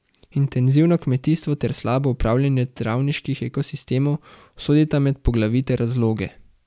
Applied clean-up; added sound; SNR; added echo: none; none; none; none.